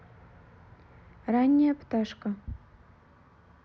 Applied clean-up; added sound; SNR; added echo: none; none; none; none.